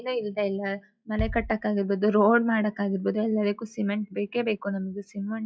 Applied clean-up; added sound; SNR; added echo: classical method log-MMSE.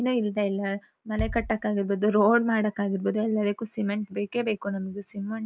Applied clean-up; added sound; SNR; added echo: none; Bass drum; 12 dB; none.